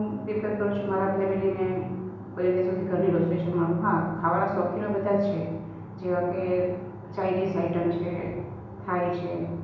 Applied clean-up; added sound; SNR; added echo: none; none; none; reverberation time 1.0 s.